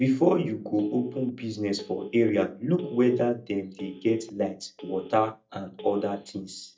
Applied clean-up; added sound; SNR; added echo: neural mask model DeepFilterNet 3.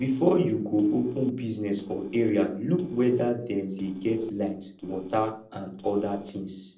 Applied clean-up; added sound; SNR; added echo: neural separator model SepFormer DNS4.